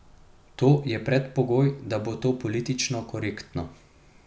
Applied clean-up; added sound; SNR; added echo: none; none; none; none.